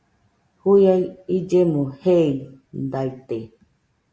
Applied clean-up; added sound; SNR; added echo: none; none; none; none.